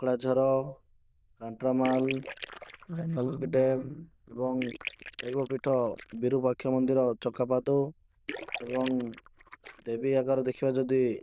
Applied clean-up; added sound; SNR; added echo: neural diffusion model UNIVERSE++.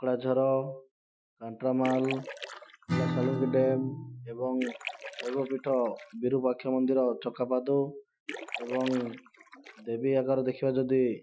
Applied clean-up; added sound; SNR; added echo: classical method Wiener filter.